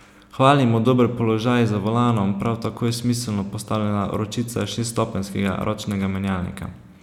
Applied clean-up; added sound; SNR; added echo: none; none; none; none.